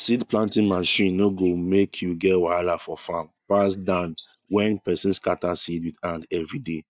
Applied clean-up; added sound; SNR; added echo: neural mask model DeepFilterNet 3.